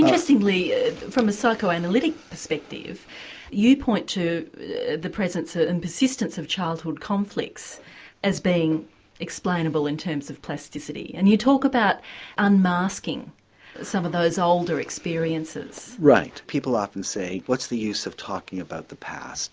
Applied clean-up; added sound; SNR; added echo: none; none; none; none.